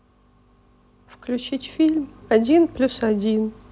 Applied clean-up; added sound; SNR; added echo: none; none; none; none.